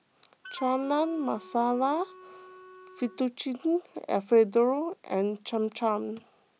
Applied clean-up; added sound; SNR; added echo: none; Wind instrument, woodwind instrument; 19 dB; none.